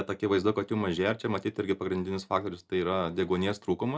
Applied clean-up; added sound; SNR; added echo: none; none; none; none.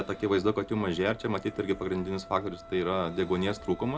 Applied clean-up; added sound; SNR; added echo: none; Wind instrument, woodwind instrument + Vehicle; 17 dB; none.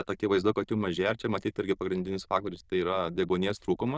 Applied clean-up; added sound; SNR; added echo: neural diffusion model UNIVERSE++.